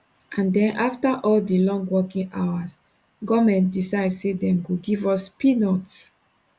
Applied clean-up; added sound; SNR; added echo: none; none; none; none.